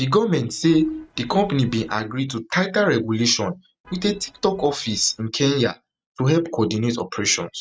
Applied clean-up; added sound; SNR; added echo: neural mask model RNNoise.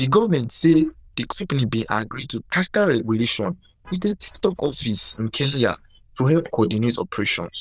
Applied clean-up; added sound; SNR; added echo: neural diffusion model UNIVERSE++.